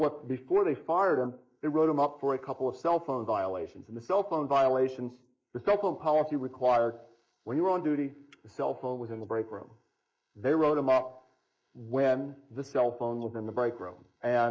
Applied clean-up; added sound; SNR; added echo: neural mask model Resemble Enhance denoiser.